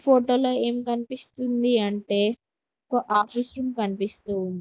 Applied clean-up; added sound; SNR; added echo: none; none; none; none.